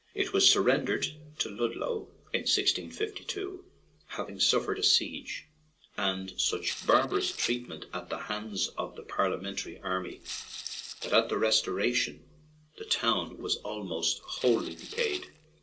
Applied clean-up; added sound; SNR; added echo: neural separator model SepFormer DNS4.